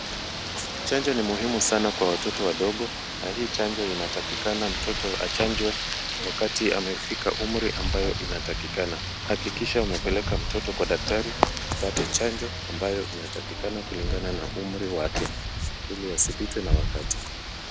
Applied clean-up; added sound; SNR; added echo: none; Rain; 2 dB; none.